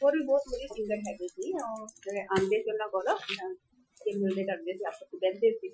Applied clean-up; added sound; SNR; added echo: classical method Wiener filter.